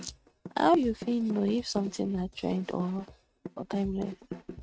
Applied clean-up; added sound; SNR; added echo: neural mask model RNNoise.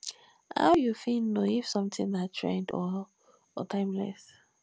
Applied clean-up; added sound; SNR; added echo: none; none; none; none.